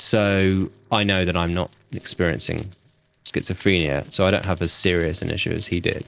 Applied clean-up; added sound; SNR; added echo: neural separator model SepFormer DNS4.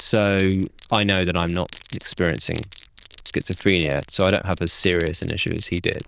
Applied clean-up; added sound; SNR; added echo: neural diffusion model UNIVERSE++.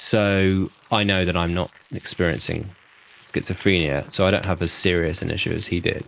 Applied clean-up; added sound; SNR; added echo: neural mask model Resemble Enhance denoiser.